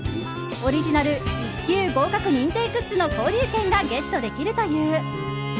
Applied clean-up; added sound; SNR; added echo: none; Wind instrument, woodwind instrument + Doorbell; 13 dB; none.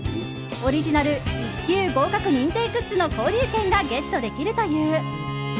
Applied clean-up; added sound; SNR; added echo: none; none; none; none.